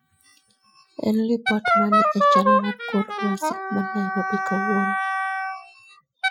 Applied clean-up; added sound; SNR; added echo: classical method Wiener filter.